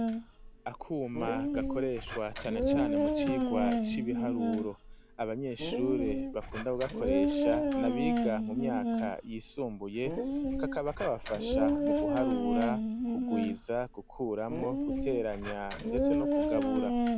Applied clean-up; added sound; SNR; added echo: none; Dog; -4 dB; none.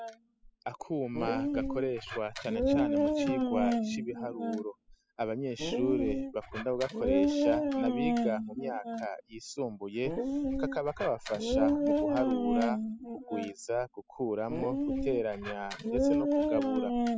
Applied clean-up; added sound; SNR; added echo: classical method spectral subtraction.